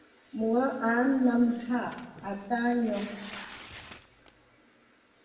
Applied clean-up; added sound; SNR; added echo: none; Tearing; 18 dB; reverberation time 1.0 s.